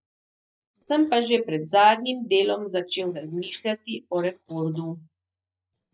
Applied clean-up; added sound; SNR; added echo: neural mask model DeepFilterNet 3.